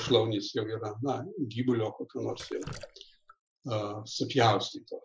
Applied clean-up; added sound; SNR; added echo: classical method Wiener filter.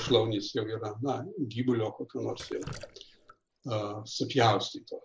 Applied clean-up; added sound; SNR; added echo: none; Drip; 18 dB; none.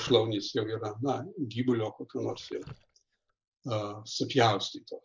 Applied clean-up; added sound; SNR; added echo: neural mask model DeepFilterNet 3.